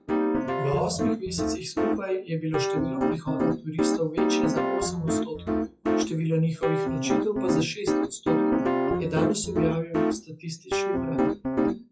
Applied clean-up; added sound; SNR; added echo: classical method WPE with log-MMSE.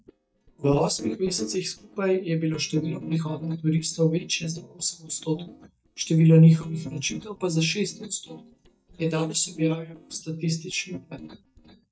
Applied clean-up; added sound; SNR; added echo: neural mask model DeepFilterNet 3.